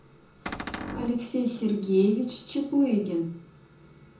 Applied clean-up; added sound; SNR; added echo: none; Cupboard open or close; 8 dB; reverberation time 0.5 s.